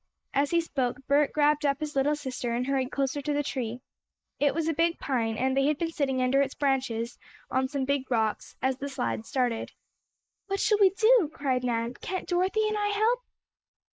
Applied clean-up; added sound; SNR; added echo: neural mask model Resemble Enhance denoiser.